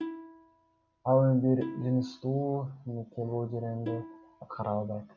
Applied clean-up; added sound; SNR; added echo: none; Plucked string instrument; 13 dB; none.